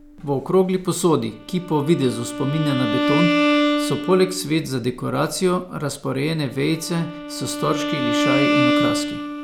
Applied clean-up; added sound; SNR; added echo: none; Bowed string instrument; 2 dB; none.